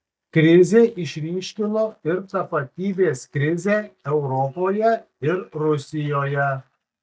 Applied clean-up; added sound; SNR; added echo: neural mask model DeepFilterNet 3.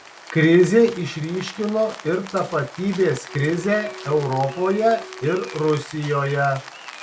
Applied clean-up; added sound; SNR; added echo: none; Wind instrument, woodwind instrument + Rain; 16 dB; none.